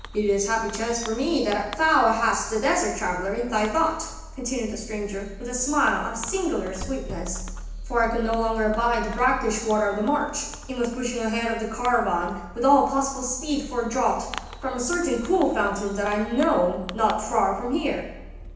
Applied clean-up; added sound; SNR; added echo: none; Fireworks; 13 dB; reverberation time 0.9 s.